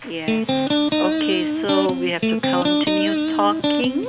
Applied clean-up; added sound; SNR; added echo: none; Electric guitar; -5 dB; none.